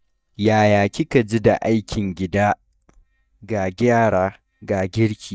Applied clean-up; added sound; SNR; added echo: neural mask model DeepFilterNet 3.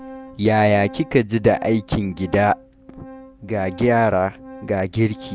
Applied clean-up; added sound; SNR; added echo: none; Organ; 19 dB; none.